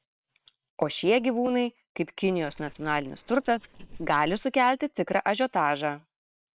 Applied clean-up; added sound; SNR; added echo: neural separator model SepFormer WHAM!.